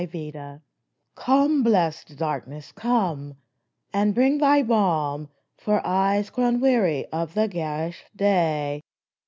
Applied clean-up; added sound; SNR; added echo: none; none; none; none.